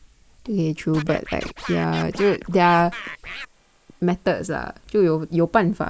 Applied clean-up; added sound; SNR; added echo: neural mask model Resemble Enhance denoiser.